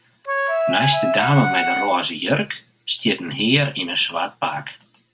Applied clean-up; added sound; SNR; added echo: none; Wind instrument, woodwind instrument; -1 dB; none.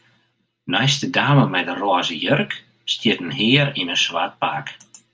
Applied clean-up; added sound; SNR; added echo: none; none; none; none.